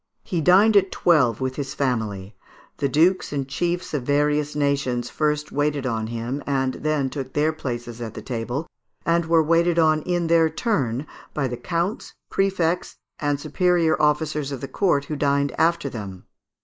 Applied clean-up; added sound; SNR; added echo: neural mask model Resemble Enhance denoiser.